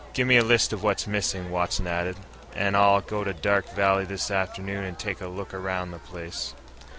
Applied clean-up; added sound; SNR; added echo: none; Crowd; 20 dB; none.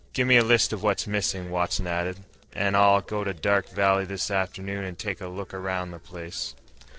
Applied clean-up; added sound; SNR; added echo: neural separator model SepFormer DNS4.